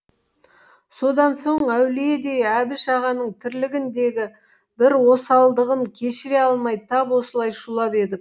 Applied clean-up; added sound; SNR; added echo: none; none; none; none.